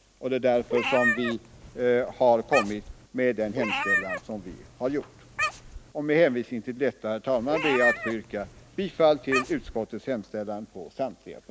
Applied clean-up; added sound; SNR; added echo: none; Meow; 5 dB; none.